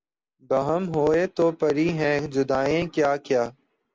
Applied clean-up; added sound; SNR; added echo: none; none; none; none.